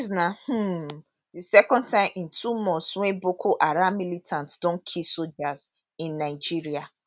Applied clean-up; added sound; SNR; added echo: none; none; none; none.